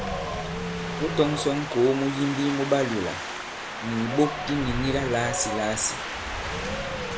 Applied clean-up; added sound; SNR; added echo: none; Wind; 4 dB; none.